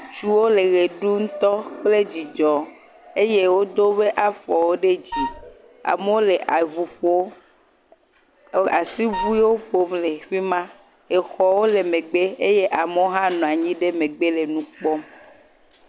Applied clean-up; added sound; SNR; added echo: none; Wind instrument, woodwind instrument; 7 dB; none.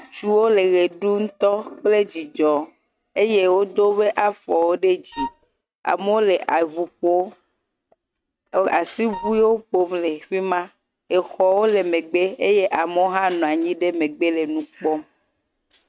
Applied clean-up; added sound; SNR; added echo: neural mask model RNNoise.